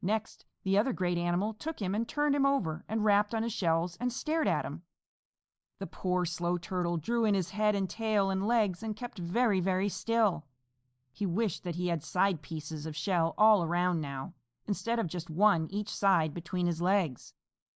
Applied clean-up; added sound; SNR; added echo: neural mask model Resemble Enhance denoiser.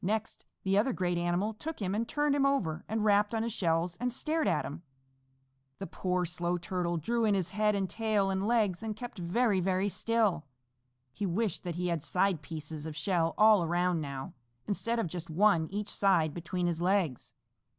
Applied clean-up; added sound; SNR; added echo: none; none; none; none.